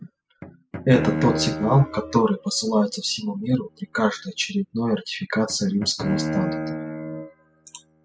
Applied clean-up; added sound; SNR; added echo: classical method spectral subtraction.